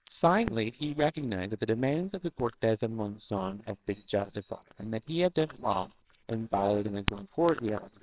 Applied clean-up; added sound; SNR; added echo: neural separator model SepFormer WHAMR!.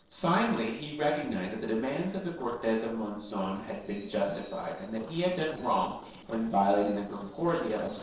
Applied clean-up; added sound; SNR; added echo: neural separator model SepFormer DNS4.